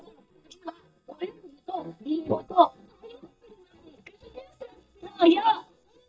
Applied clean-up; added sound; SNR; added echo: neural mask model DeepFilterNet 3.